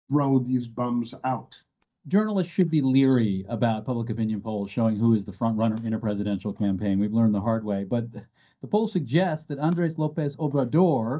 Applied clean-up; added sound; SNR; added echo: neural mask model DeepFilterNet 3.